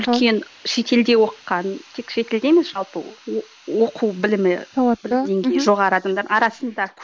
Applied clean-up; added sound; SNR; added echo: neural mask model Resemble Enhance denoiser.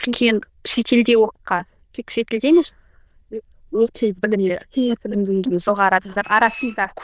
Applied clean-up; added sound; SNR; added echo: neural diffusion model UNIVERSE++.